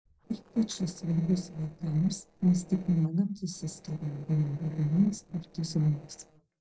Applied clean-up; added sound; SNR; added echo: neural separator model SepFormer DNS4.